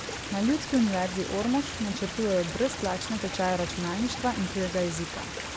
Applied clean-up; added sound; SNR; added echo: none; Stream; 7 dB; none.